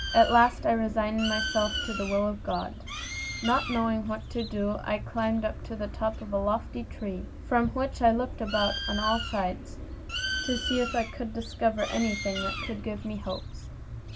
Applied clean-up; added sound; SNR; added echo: none; Bird; 7 dB; none.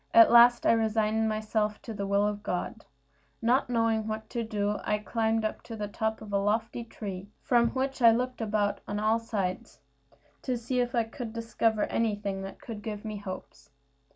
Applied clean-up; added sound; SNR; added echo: none; none; none; none.